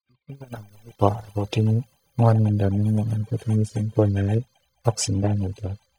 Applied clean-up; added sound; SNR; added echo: neural mask model DeepFilterNet 3.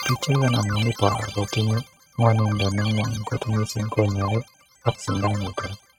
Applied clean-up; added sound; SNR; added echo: neural mask model RNNoise.